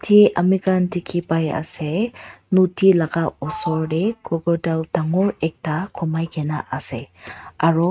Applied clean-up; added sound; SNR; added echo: neural mask model RNNoise.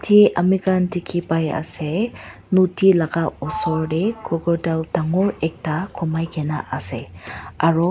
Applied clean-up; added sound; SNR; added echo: none; Sliding door; 19 dB; none.